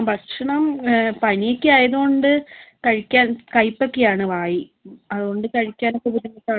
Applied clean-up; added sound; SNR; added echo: none; none; none; none.